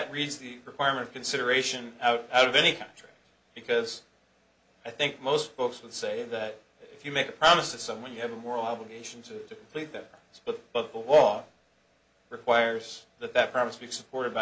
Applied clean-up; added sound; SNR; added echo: none; none; none; none.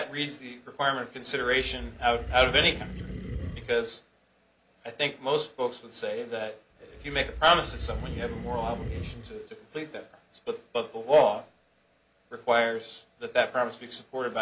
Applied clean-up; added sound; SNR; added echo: none; Animal; 8 dB; none.